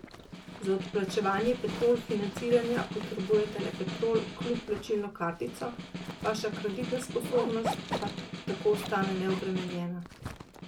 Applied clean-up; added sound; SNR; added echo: none; Zipper (clothing) + Snare drum; 7 dB; none.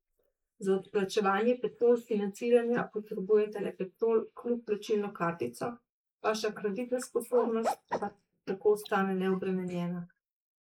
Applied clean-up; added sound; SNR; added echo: neural mask model Resemble Enhance denoiser.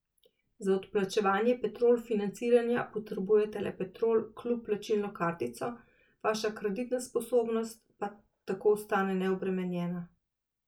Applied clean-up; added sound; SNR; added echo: none; none; none; none.